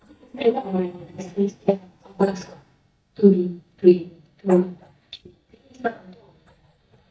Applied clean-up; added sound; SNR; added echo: neural mask model DeepFilterNet 3.